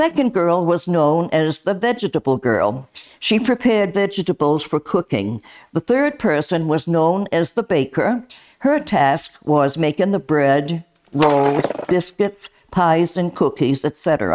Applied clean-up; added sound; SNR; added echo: neural mask model RNNoise.